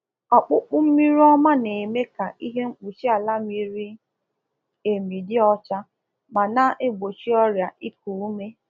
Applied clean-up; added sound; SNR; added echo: none; none; none; none.